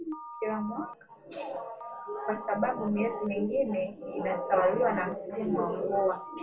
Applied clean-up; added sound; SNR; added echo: none; Telephone; 15 dB; reverberation time 0.2 s.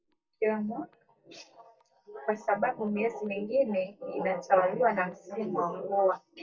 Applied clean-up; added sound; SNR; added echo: neural mask model DeepFilterNet 3.